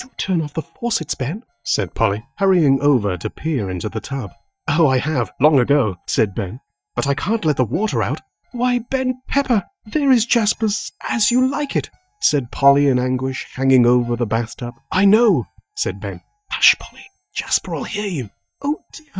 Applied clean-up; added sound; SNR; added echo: neural mask model DeepFilterNet 3.